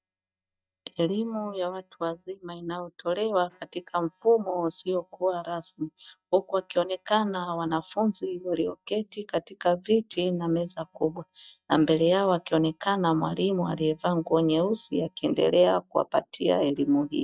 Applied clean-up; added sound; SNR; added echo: neural mask model DeepFilterNet 3.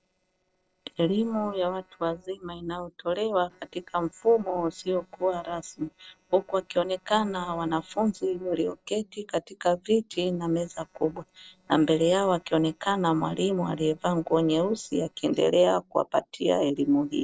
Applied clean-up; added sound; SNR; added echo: neural separator model SepFormer DNS4.